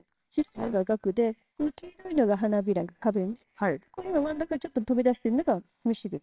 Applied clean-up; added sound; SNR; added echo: neural separator model SepFormer WHAMR!.